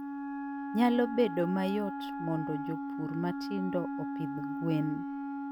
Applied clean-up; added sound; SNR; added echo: none; Wind instrument, woodwind instrument; 4 dB; none.